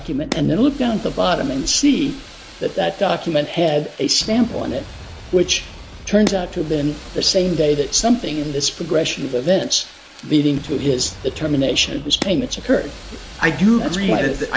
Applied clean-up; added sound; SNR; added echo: none; Fire + Explosion; 15 dB; none.